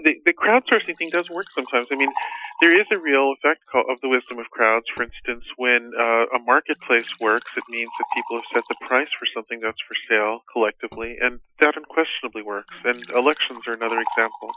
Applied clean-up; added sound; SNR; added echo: classical method Wiener filter.